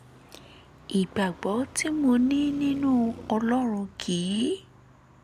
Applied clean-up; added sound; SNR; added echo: none; Traffic noise, roadway noise; 18 dB; none.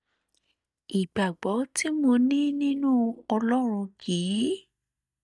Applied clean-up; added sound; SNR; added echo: neural mask model DeepFilterNet 3.